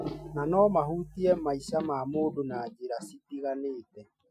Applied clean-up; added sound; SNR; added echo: classical method Wiener filter.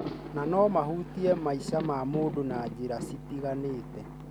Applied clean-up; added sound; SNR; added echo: none; Thunder; 10 dB; none.